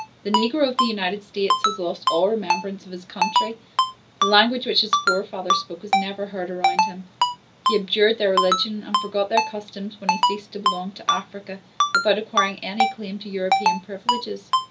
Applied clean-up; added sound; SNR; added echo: none; Ringtone; -1 dB; none.